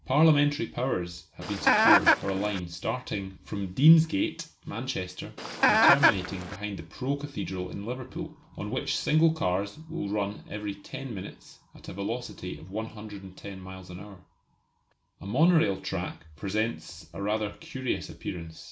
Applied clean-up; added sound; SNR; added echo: none; Chicken, rooster; -5 dB; none.